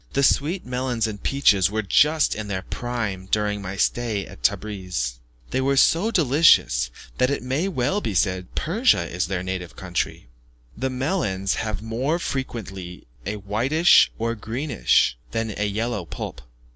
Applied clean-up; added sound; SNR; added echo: none; none; none; none.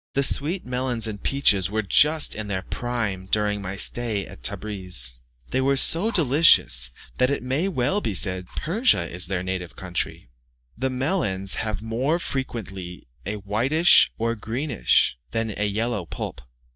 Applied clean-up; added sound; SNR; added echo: neural mask model DeepFilterNet 3.